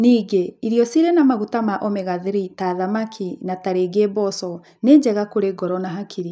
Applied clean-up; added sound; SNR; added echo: none; none; none; none.